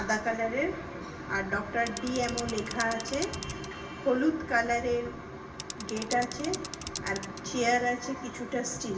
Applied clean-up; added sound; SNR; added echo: none; Mechanisms / Bicycle; 11 dB; reverberation time 0.9 s.